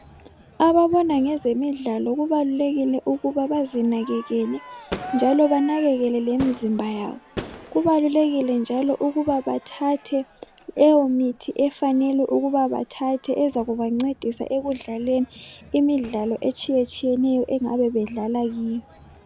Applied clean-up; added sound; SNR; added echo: none; Crowd / Fireworks; 19 dB; none.